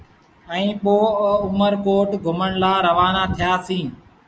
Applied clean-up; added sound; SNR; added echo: none; none; none; none.